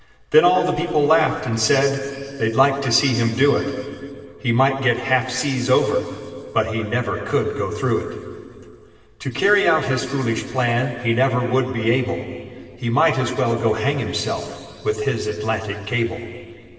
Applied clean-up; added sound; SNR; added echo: none; none; none; reverberation time 2.3 s.